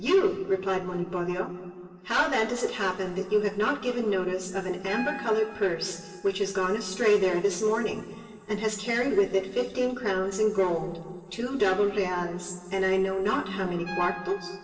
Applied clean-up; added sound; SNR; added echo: none; Piano; 20 dB; reverberation time 2.7 s.